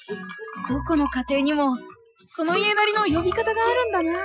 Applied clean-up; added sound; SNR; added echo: classical method Wiener filter.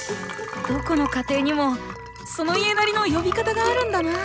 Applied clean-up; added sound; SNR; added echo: none; Liquid; 10 dB; none.